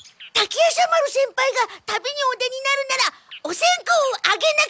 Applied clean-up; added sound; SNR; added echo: none; none; none; none.